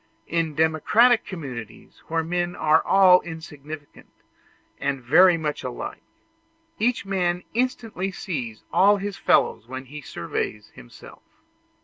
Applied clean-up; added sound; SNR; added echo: none; none; none; none.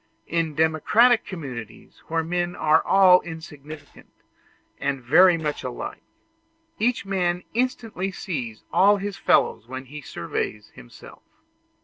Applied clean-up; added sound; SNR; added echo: neural separator model SepFormer DNS4.